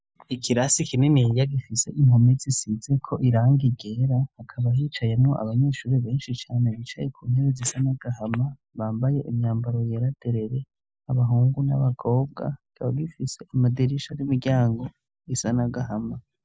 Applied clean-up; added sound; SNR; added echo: none; none; none; none.